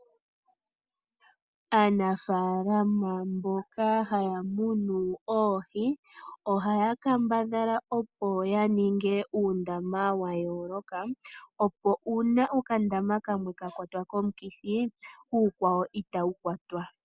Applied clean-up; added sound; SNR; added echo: none; Tambourine; 19 dB; none.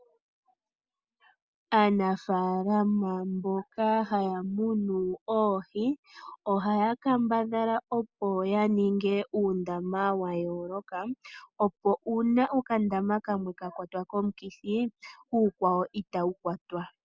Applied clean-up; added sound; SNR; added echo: none; none; none; none.